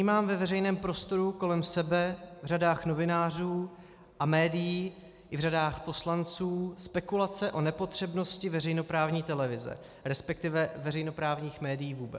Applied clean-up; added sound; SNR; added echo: none; none; none; none.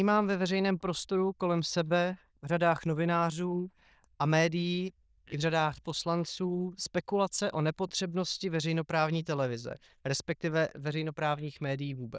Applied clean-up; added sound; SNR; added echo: neural diffusion model UNIVERSE++.